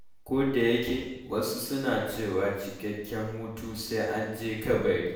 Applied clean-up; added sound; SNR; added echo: none; none; none; reverberation time 0.9 s.